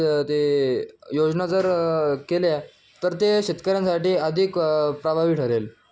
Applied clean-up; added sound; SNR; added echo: none; none; none; none.